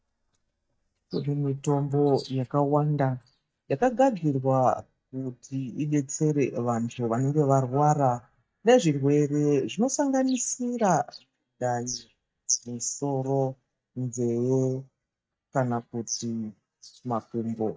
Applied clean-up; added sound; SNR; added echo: neural mask model DeepFilterNet 3.